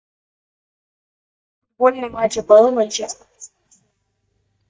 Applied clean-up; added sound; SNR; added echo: neural mask model DeepFilterNet 3.